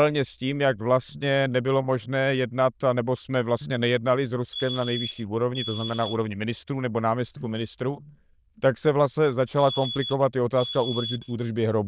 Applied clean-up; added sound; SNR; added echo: neural diffusion model UNIVERSE++.